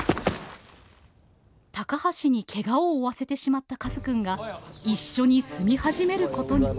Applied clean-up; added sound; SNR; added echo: none; none; none; none.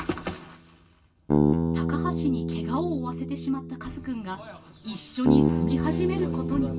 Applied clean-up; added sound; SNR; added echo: none; Bass guitar; -3 dB; reverberation time 0.2 s.